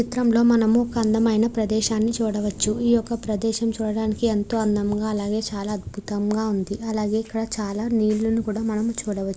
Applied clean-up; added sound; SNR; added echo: none; Thunder; 19 dB; none.